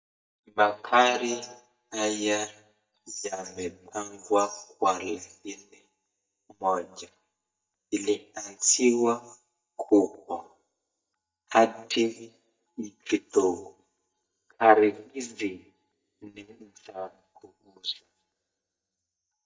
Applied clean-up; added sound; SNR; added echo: neural mask model DeepFilterNet 3.